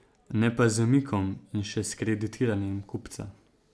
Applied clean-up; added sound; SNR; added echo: none; none; none; none.